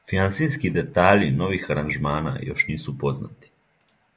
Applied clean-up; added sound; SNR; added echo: none; none; none; none.